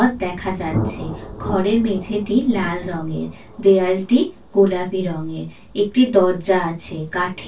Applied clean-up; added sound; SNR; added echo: none; Thunder; 13 dB; reverberation time 0.1 s.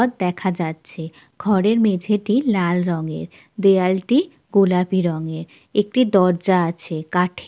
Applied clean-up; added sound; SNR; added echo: none; none; none; none.